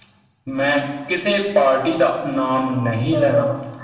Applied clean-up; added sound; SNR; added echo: none; none; none; reverberation time 1.1 s.